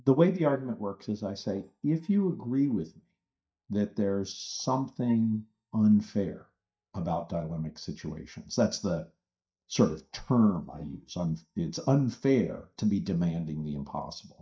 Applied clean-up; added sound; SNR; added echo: neural mask model DeepFilterNet 3.